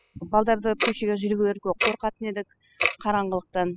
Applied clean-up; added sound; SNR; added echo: classical method spectral subtraction.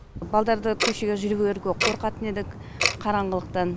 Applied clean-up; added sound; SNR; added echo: none; Tick-tock; 6 dB; none.